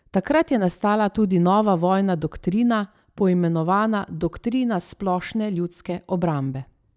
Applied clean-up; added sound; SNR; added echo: none; none; none; none.